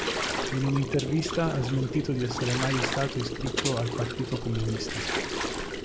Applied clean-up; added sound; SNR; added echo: none; Gurgling; 2 dB; none.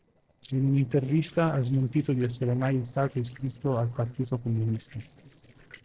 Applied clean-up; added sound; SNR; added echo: neural separator model SepFormer DNS4.